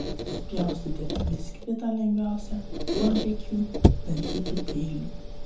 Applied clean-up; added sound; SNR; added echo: none; Squeak; -2 dB; reverberation time 0.7 s.